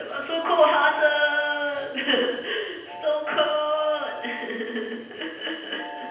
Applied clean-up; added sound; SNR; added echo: none; Train; 16 dB; reverberation time 0.9 s.